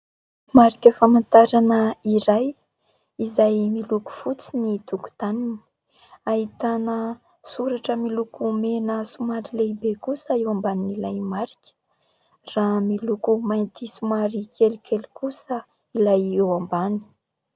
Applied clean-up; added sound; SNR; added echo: none; none; none; none.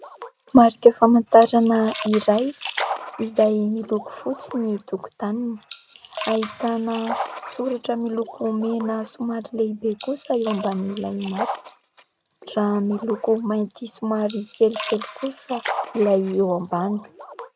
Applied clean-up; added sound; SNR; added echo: neural mask model RNNoise.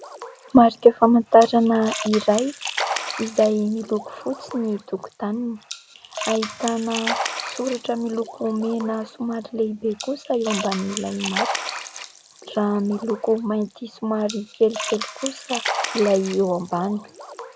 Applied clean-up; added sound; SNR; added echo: none; Splash, splatter; 10 dB; none.